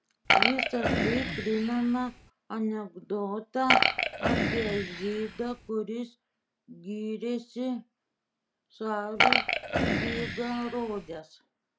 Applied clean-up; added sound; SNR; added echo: none; Burping, eructation; -5 dB; none.